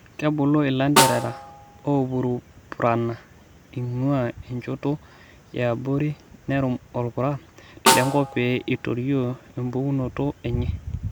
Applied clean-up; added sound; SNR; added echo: none; Snare drum; 2 dB; none.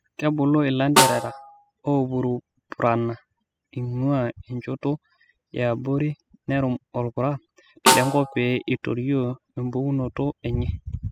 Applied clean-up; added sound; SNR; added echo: classical method spectral subtraction.